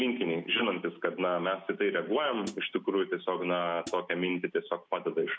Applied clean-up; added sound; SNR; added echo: none; Hi-hat; 14 dB; none.